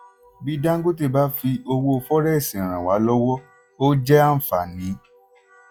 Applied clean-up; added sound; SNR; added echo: classical method log-MMSE.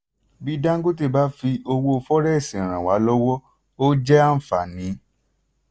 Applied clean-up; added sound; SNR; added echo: none; none; none; none.